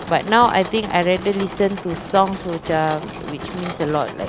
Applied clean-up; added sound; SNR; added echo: none; Mechanisms; 11 dB; none.